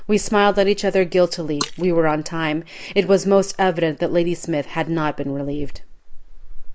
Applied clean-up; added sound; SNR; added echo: neural mask model Resemble Enhance denoiser.